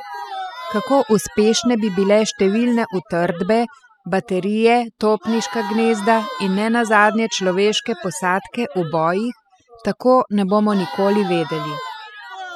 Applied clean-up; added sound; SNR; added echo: classical method spectral subtraction.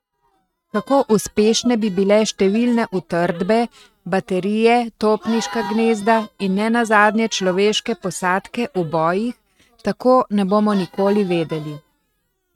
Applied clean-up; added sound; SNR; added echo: neural mask model RNNoise.